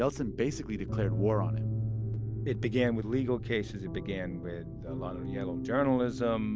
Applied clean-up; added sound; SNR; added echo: none; none; none; none.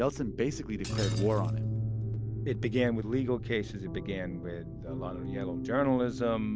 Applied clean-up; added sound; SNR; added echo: none; Shatter; 17 dB; none.